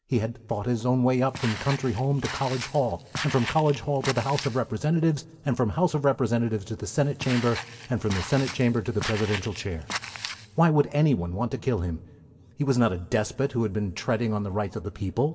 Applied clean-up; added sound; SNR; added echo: none; Walk, footsteps; 11 dB; reverberation time 1.4 s.